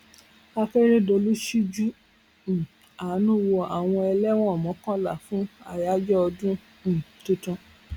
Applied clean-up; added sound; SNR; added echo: none; none; none; none.